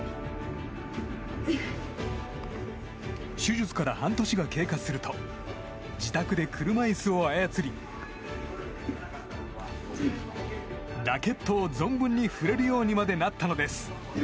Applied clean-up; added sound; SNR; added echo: none; none; none; none.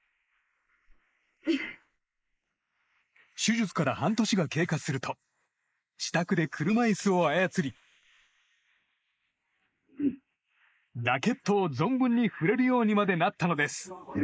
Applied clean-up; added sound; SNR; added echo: neural mask model Resemble Enhance denoiser.